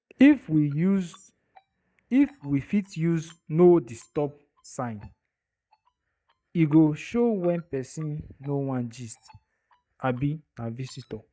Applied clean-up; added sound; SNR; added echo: neural mask model DeepFilterNet 3.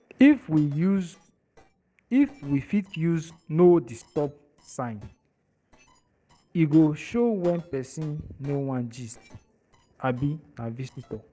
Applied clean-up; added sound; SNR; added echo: neural separator model SepFormer DNS4.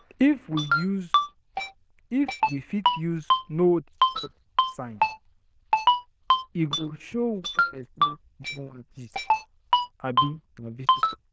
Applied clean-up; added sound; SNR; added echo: neural diffusion model UNIVERSE++.